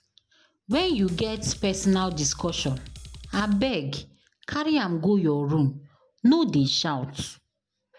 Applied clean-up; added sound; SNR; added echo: none; Drum kit; 15 dB; none.